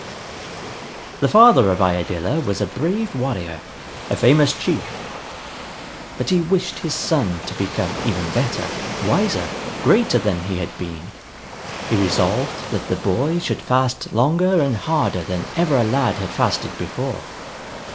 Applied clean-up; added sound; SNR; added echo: none; Waves, surf; 10 dB; none.